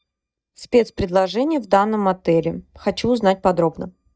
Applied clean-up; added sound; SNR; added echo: neural mask model DeepFilterNet 3.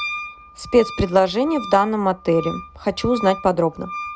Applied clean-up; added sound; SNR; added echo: none; Wind instrument, woodwind instrument; 13 dB; none.